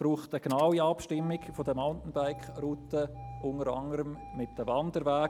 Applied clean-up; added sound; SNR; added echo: none; Engine starting; 16 dB; none.